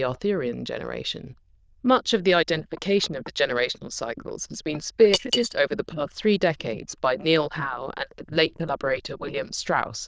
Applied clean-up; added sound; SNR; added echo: neural diffusion model UNIVERSE++.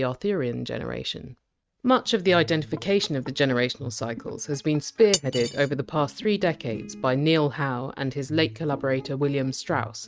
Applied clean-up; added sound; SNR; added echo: neural mask model RNNoise.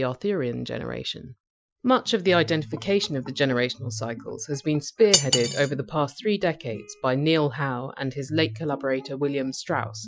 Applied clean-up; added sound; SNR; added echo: classical method Wiener filter.